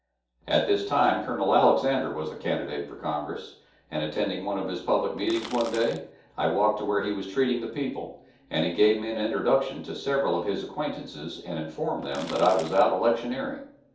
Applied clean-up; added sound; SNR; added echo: none; Crackle; 15 dB; reverberation time 0.6 s.